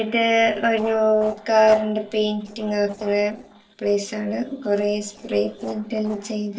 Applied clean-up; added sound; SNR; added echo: neural separator model SepFormer DNS4.